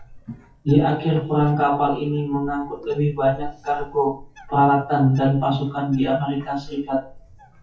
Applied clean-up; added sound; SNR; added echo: classical method WPE with log-MMSE.